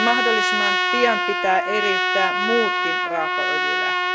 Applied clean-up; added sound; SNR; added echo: none; Trumpet; -3 dB; none.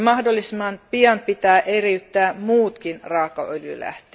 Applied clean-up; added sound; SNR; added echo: none; none; none; none.